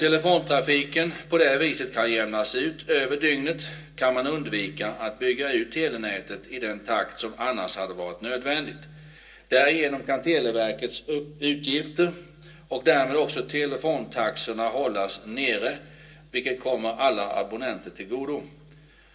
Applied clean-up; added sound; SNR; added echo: none; none; none; reverberation time 0.2 s.